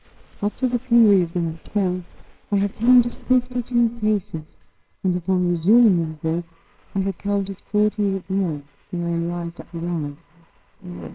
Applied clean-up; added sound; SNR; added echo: neural separator model SepFormer WHAMR!.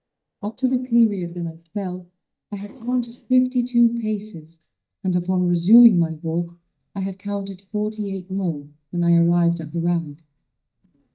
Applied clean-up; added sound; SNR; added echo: neural mask model DeepFilterNet 3.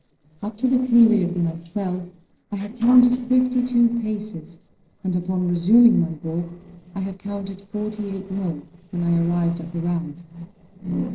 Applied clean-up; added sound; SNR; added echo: neural separator model SepFormer DNS4.